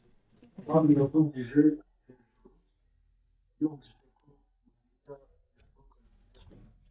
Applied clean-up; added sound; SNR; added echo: neural mask model DeepFilterNet 3.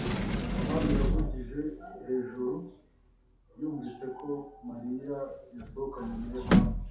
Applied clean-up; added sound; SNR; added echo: none; Sliding door; -4 dB; reverberation time 0.5 s.